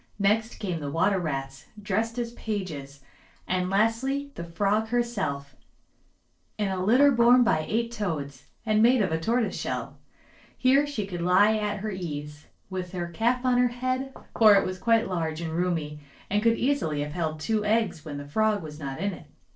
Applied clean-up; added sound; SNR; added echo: neural separator model SepFormer DNS4.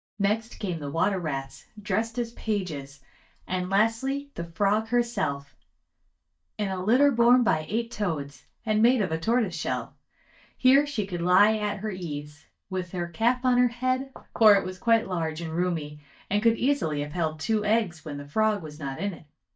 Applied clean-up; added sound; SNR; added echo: neural mask model DeepFilterNet 3.